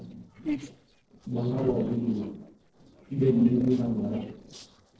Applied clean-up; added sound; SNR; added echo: neural separator model SepFormer DNS4.